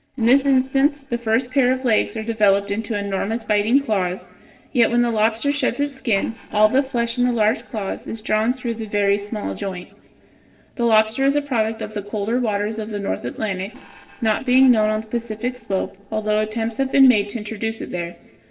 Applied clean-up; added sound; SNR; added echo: neural separator model SepFormer DNS4.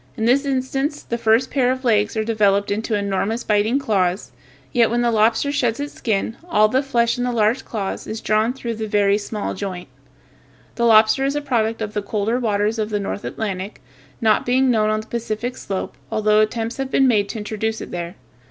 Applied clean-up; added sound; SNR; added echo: none; none; none; none.